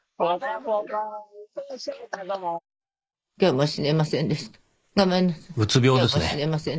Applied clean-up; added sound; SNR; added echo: neural mask model Resemble Enhance denoiser.